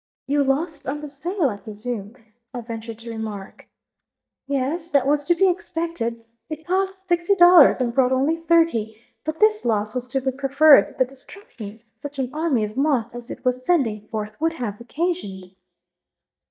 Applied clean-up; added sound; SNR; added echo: neural mask model DeepFilterNet 3.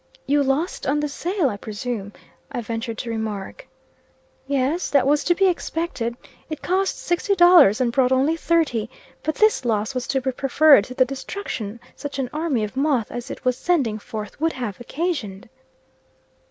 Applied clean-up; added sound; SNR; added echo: none; none; none; none.